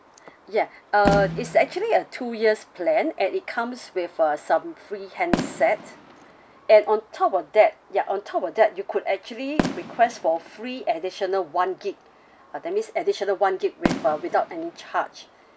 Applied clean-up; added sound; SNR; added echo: none; Bowed string instrument + Fireworks; 10 dB; none.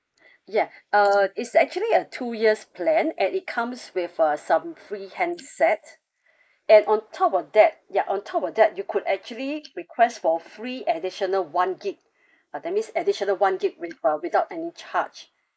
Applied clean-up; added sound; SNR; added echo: neural mask model Resemble Enhance denoiser.